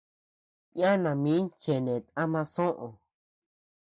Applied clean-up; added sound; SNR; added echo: none; none; none; none.